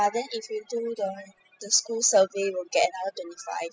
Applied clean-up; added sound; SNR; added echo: classical method spectral subtraction.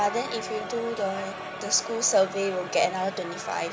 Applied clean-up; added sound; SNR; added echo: none; Crowd; 9 dB; none.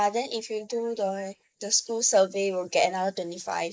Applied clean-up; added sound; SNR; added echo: neural mask model Resemble Enhance denoiser.